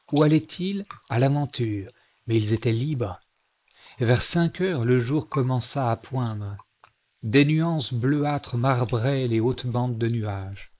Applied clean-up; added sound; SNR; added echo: neural mask model Resemble Enhance denoiser.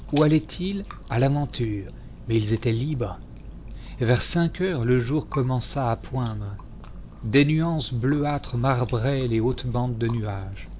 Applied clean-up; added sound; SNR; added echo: none; Chewing, mastication; 13 dB; none.